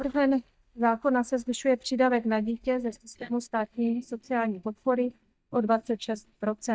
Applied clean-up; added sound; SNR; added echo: neural mask model DeepFilterNet 3.